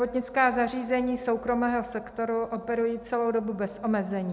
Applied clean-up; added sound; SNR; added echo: none; none; none; none.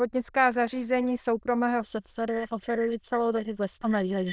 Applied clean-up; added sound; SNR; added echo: neural diffusion model UNIVERSE++.